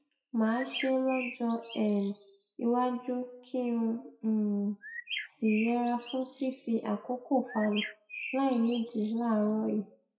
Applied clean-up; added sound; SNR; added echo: classical method WPE with log-MMSE.